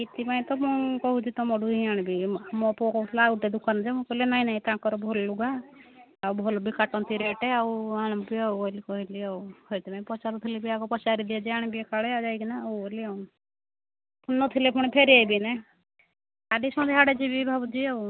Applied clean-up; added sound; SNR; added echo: none; none; none; none.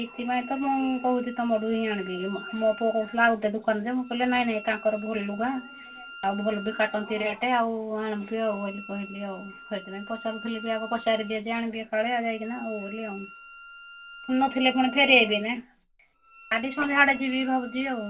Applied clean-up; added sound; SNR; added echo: none; Bowed string instrument; 16 dB; reverberation time 0.2 s.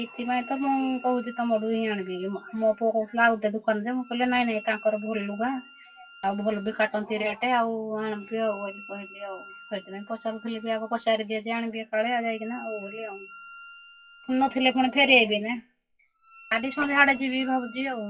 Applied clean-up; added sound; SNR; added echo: classical method WPE with log-MMSE.